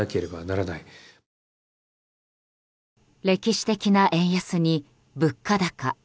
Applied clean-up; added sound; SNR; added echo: none; none; none; none.